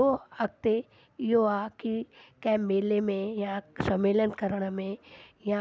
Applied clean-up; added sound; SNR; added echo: none; none; none; none.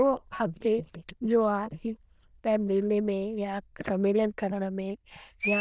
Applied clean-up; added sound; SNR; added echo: neural diffusion model UNIVERSE++.